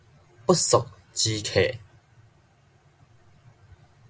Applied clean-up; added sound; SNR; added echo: none; none; none; none.